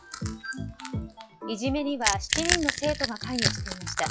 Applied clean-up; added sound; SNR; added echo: classical method log-MMSE.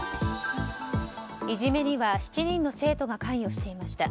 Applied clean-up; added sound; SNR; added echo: none; none; none; none.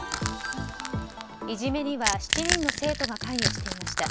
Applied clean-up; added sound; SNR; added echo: none; Crack / Crushing; 1 dB; none.